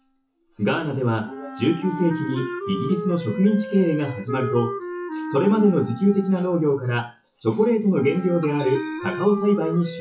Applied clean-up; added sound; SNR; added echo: classical method WPE with log-MMSE.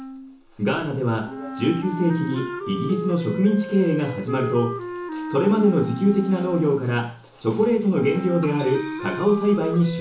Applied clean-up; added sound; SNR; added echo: none; Wind instrument, woodwind instrument; 10 dB; reverberation time 0.8 s.